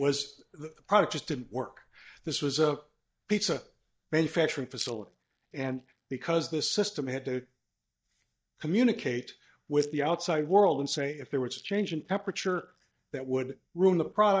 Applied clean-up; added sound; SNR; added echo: neural mask model DeepFilterNet 3.